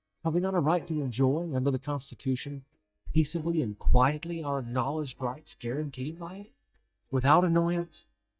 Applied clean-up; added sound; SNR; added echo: neural mask model DeepFilterNet 3.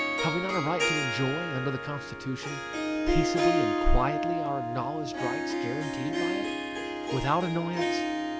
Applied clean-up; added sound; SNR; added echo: none; Harp; -1 dB; none.